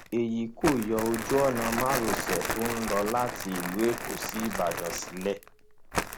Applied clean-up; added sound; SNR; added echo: none; Crumpling, crinkling; 4 dB; none.